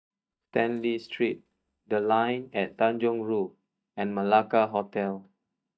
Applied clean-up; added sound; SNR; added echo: neural mask model DeepFilterNet 3.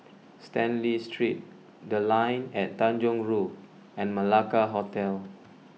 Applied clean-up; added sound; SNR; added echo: none; none; none; none.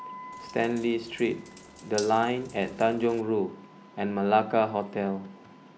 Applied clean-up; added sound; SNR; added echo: none; Bathtub (filling or washing) + Wind instrument, woodwind instrument; 19 dB; none.